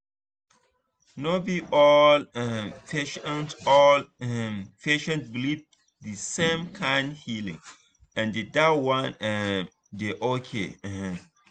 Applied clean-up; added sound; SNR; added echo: none; none; none; none.